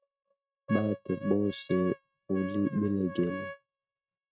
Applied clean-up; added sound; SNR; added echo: neural mask model RNNoise.